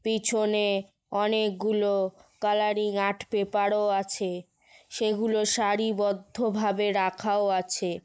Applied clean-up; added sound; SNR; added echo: neural mask model Resemble Enhance denoiser.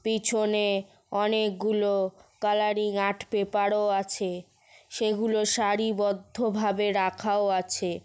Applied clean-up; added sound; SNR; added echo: none; none; none; none.